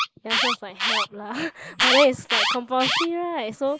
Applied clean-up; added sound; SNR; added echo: neural mask model Resemble Enhance denoiser.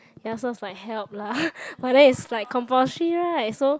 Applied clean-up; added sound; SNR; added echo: none; none; none; none.